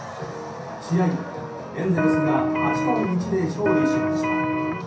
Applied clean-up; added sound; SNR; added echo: none; Electric guitar; -3 dB; reverberation time 0.6 s.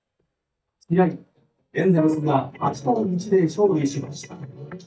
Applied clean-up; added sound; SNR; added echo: neural mask model DeepFilterNet 3.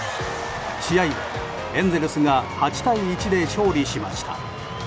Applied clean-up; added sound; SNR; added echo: none; none; none; none.